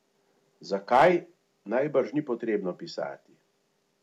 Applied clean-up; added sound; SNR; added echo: none; none; none; none.